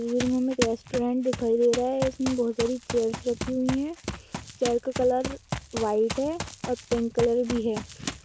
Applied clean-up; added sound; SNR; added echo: none; Run; 9 dB; none.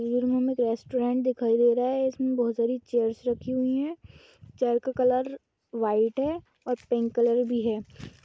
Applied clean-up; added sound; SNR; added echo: none; none; none; none.